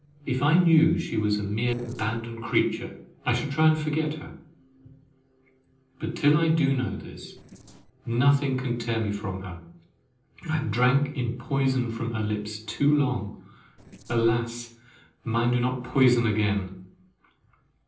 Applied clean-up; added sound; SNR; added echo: neural separator model SepFormer DNS4.